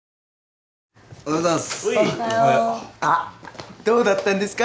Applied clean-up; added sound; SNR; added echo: none; none; none; none.